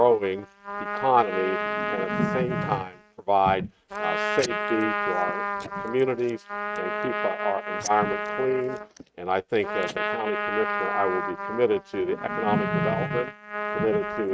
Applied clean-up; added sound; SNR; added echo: neural mask model RNNoise.